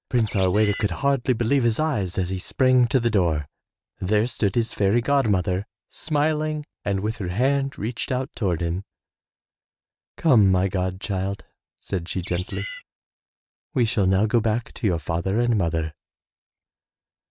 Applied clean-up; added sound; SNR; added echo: neural mask model RNNoise.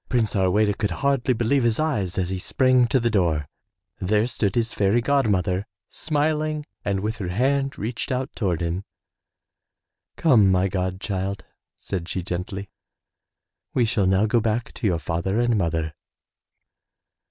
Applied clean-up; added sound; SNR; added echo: none; none; none; none.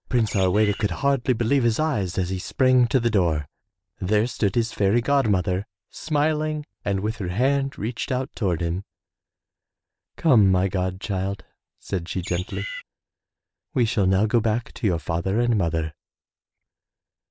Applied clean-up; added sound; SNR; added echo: neural mask model Resemble Enhance denoiser.